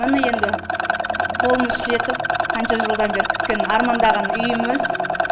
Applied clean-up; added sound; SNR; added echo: none; Rattle; -2 dB; none.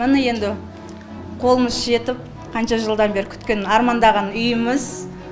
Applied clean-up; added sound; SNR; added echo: none; none; none; none.